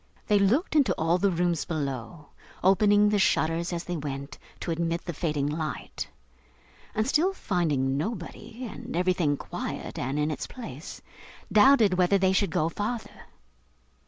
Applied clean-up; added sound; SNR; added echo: none; none; none; none.